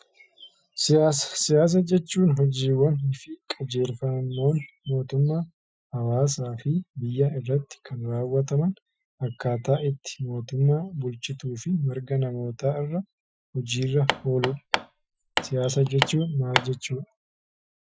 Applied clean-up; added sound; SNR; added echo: classical method Wiener filter.